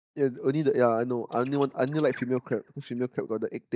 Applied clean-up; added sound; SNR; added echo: neural mask model DeepFilterNet 3.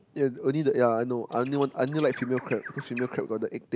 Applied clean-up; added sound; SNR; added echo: none; Bird; 16 dB; none.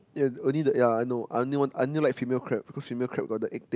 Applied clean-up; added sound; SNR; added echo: none; none; none; none.